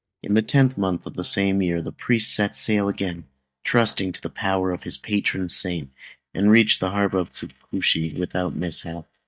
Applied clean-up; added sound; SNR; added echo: neural mask model DeepFilterNet 3.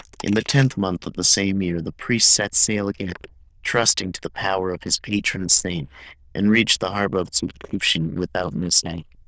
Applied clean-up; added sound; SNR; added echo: neural diffusion model UNIVERSE++.